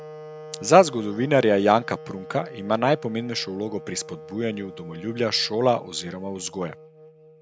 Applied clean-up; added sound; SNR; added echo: none; Wind instrument, woodwind instrument; 17 dB; none.